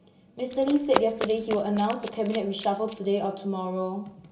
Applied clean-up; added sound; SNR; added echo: none; Run; 8 dB; reverberation time 1.2 s.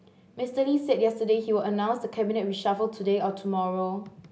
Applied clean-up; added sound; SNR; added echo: none; none; none; none.